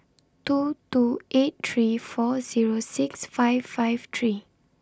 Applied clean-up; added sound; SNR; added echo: none; none; none; none.